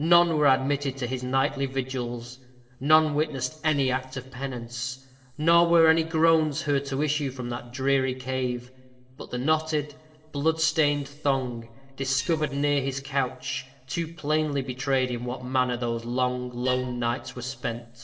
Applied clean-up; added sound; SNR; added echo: neural separator model SepFormer DNS4.